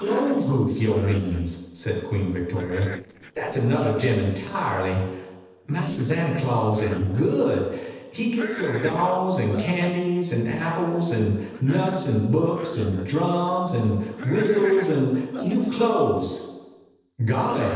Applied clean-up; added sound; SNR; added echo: neural separator model SepFormer DNS4.